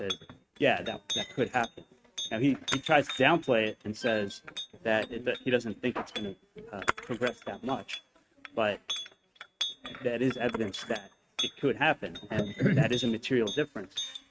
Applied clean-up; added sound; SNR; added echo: neural mask model RNNoise.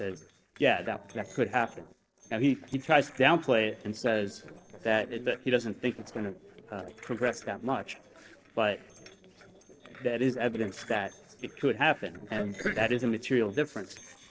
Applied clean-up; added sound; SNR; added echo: neural separator model SepFormer DNS4.